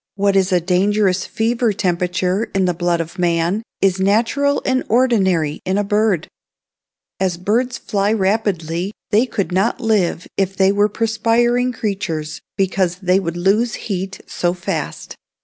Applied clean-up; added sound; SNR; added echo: none; none; none; none.